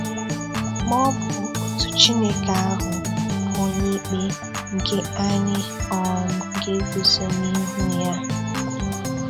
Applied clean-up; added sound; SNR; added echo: none; Organ; 2 dB; none.